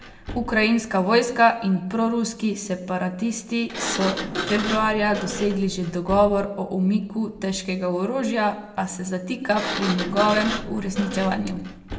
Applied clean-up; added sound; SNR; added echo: none; Sliding door; 10 dB; reverberation time 0.6 s.